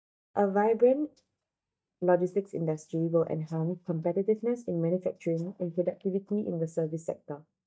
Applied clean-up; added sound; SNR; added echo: neural mask model DeepFilterNet 3.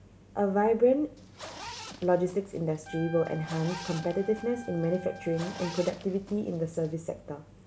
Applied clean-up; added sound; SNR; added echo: none; Zipper (clothing) + Trumpet; 14 dB; none.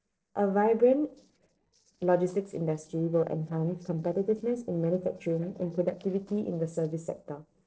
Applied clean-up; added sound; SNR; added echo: neural separator model SepFormer DNS4.